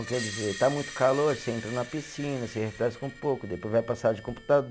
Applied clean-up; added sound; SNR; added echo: none; Screech; 14 dB; none.